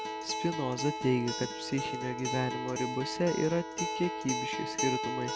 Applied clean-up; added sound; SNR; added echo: none; Acoustic guitar; 3 dB; none.